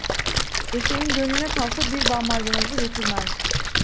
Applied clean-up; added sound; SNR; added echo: none; Splash, splatter; -4 dB; none.